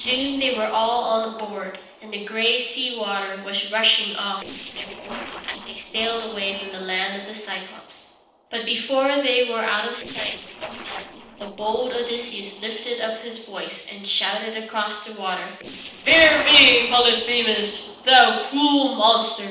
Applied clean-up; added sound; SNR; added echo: neural separator model SepFormer DNS4.